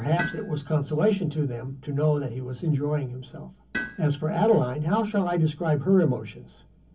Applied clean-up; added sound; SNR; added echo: none; Tools; 16 dB; reverberation time 0.3 s.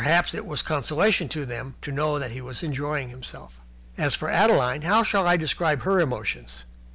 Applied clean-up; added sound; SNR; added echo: none; none; none; none.